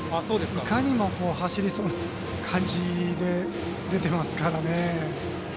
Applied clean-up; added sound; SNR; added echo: none; none; none; none.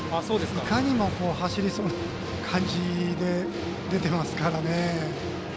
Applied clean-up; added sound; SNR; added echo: none; Crushing; 19 dB; none.